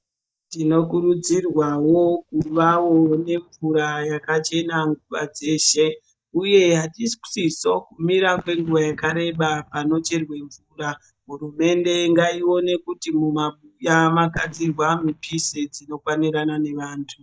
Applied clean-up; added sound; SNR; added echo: neural mask model DeepFilterNet 3.